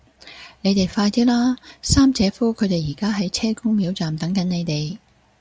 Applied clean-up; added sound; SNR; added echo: none; none; none; none.